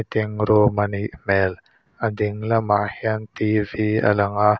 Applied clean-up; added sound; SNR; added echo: none; none; none; none.